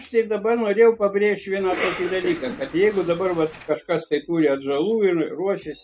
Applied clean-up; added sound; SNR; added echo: none; Cough; 10 dB; none.